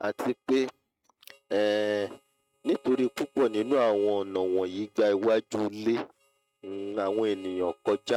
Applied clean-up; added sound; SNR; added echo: neural mask model RNNoise.